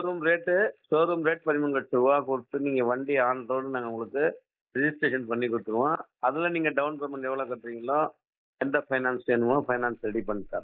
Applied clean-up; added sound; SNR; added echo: neural mask model Resemble Enhance denoiser.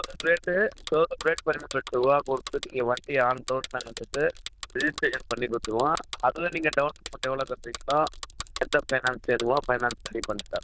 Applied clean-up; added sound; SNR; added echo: neural diffusion model UNIVERSE++.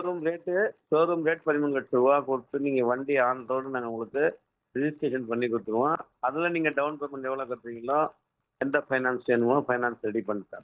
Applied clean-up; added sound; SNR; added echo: neural mask model DeepFilterNet 3.